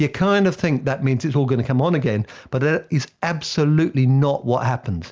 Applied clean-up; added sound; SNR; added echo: none; none; none; none.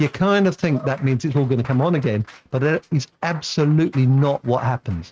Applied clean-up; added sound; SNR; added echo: neural mask model RNNoise.